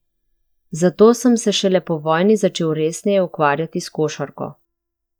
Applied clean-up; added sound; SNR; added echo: neural mask model DeepFilterNet 3.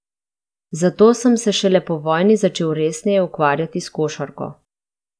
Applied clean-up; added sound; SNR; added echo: none; none; none; none.